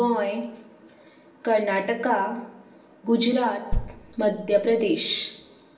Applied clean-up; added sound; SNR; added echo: none; Bass drum; 4 dB; reverberation time 0.7 s.